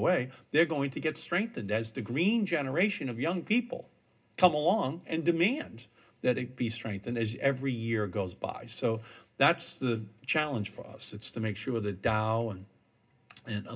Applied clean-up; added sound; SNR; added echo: none; none; none; reverberation time 0.2 s.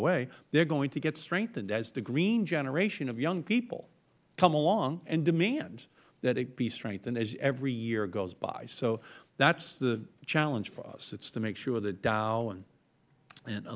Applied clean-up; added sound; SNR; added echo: none; none; none; none.